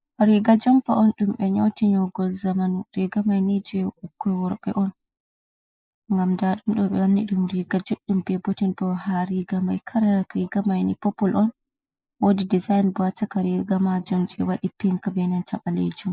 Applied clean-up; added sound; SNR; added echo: neural mask model Resemble Enhance denoiser.